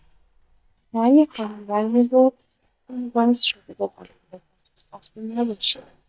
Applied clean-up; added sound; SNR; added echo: neural mask model DeepFilterNet 3.